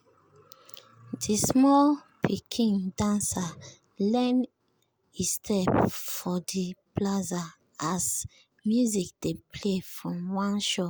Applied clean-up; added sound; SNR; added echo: none; none; none; none.